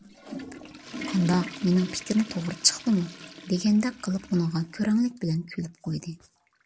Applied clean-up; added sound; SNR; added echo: none; Toilet flush / Water; 15 dB; none.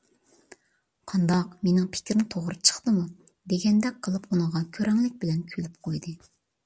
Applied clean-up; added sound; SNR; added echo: none; none; none; none.